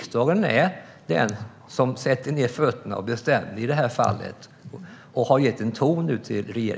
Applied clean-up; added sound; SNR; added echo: none; none; none; none.